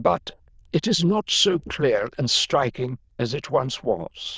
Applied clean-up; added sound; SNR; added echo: neural diffusion model UNIVERSE++.